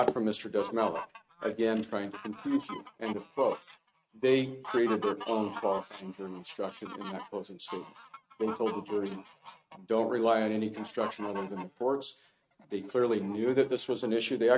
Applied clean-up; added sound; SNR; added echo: neural mask model RNNoise.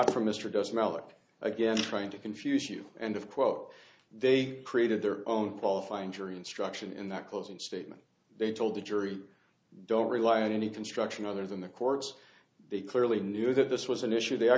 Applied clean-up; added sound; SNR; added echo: none; none; none; none.